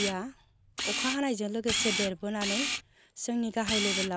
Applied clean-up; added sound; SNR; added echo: none; Camera; 2 dB; none.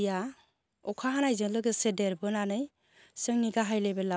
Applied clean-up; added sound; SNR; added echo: none; none; none; none.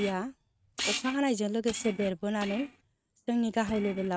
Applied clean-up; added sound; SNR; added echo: neural mask model RNNoise.